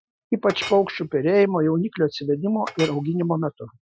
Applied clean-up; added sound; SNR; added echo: classical method Wiener filter.